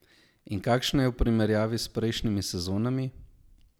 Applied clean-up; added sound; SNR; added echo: none; none; none; none.